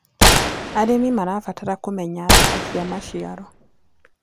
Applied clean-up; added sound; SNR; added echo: none; Gunshot, gunfire; -5 dB; none.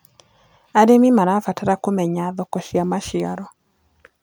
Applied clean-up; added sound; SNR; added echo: none; none; none; none.